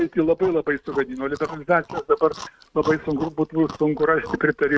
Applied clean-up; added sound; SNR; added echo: neural mask model RNNoise.